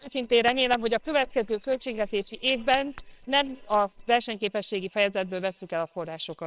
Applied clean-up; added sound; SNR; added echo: neural separator model SepFormer WHAMR!.